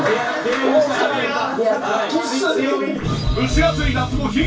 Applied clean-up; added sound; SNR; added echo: none; none; none; reverberation time 0.2 s.